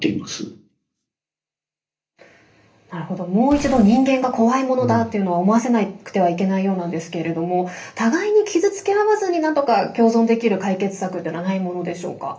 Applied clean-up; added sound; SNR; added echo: none; Glass; 15 dB; reverberation time 0.3 s.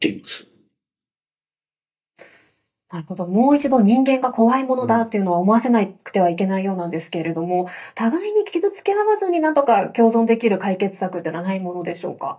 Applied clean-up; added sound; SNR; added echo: neural mask model DeepFilterNet 3.